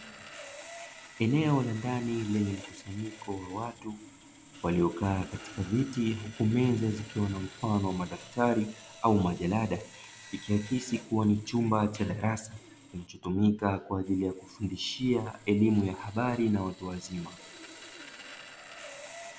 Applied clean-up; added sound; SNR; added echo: none; Sawing; 19 dB; none.